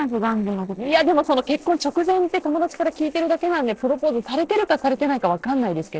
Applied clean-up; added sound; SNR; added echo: neural separator model SepFormer DNS4.